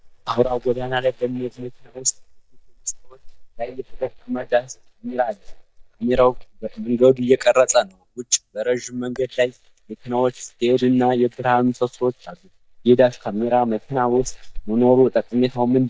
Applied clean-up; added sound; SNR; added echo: neural mask model DeepFilterNet 3.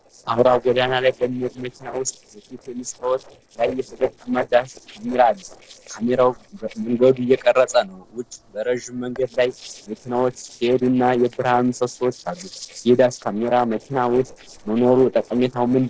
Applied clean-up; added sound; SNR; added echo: neural separator model SepFormer DNS4.